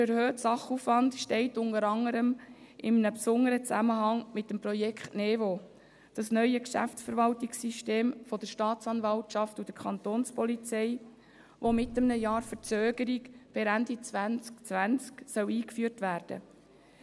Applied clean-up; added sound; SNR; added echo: none; Drum; 20 dB; none.